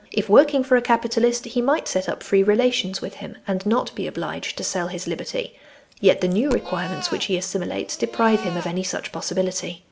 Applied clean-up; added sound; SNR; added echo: none; Livestock, farm animals, working animals + Coin (dropping); 15 dB; none.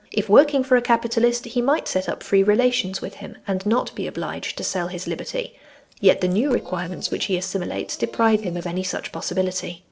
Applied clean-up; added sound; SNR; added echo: neural separator model SepFormer DNS4.